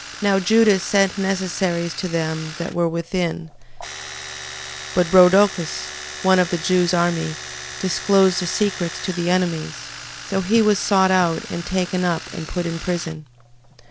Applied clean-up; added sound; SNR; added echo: none; Domestic sounds, home sounds; 13 dB; none.